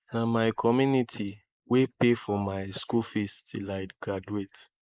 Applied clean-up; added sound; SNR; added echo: neural mask model Resemble Enhance denoiser.